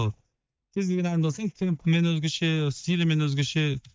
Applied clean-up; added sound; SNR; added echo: neural mask model DeepFilterNet 3.